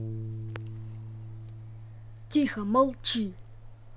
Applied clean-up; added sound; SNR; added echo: none; Bass guitar; 10 dB; none.